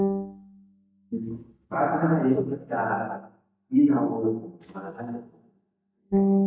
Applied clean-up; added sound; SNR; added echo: neural mask model DeepFilterNet 3.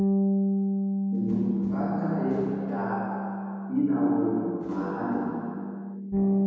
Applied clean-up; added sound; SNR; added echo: none; Bass guitar; -2 dB; reverberation time 2.1 s.